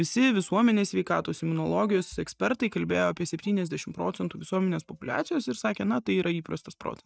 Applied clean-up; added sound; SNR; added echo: neural mask model DeepFilterNet 3.